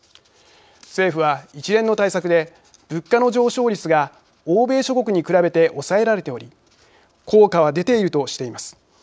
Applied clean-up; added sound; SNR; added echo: none; none; none; none.